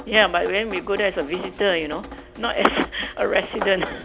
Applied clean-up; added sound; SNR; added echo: none; Drip; 15 dB; none.